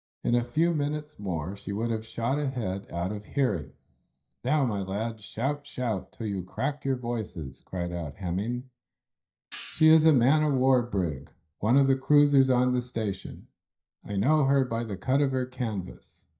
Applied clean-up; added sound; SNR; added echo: neural mask model DeepFilterNet 3.